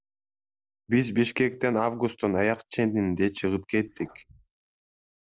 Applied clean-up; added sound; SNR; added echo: neural mask model Resemble Enhance denoiser.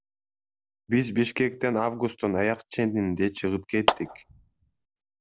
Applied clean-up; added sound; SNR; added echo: none; Clapping; 2 dB; none.